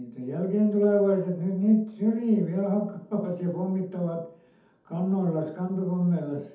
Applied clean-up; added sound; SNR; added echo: none; none; none; reverberation time 0.6 s.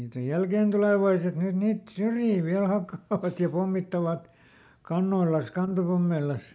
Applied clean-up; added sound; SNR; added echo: none; none; none; none.